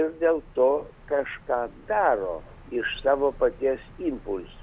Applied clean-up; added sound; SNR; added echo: none; Bird vocalization, bird call, bird song; 20 dB; none.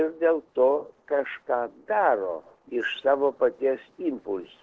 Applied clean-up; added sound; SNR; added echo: neural separator model SepFormer DNS4.